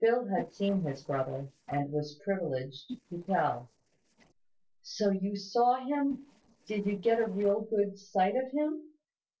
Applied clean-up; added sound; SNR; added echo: neural separator model SepFormer DNS4.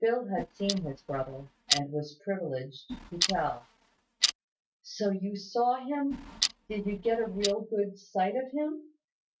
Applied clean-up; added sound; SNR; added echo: neural mask model RNNoise.